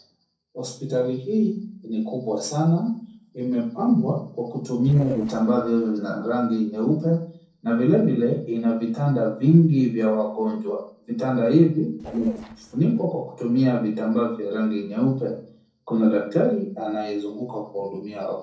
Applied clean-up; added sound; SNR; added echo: neural separator model SepFormer DNS4.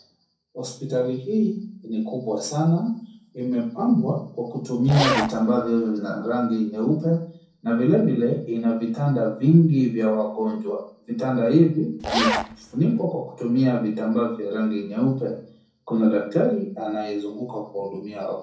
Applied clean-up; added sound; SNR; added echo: none; Zipper (clothing); 4 dB; reverberation time 0.5 s.